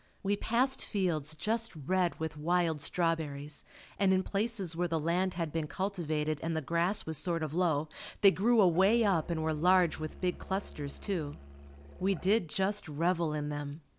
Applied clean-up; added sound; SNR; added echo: none; Musical instrument; 17 dB; none.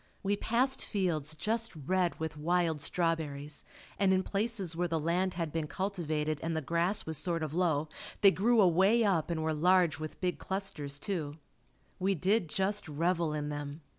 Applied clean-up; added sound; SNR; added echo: none; none; none; none.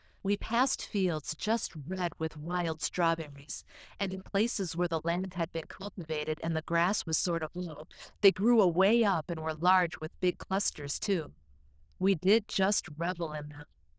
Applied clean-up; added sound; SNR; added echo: neural diffusion model UNIVERSE++.